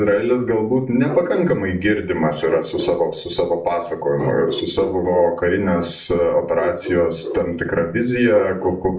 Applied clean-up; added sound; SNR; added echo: none; Bark; 13 dB; reverberation time 0.3 s.